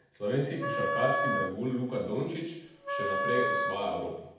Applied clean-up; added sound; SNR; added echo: none; Wind instrument, woodwind instrument; -1 dB; reverberation time 0.8 s.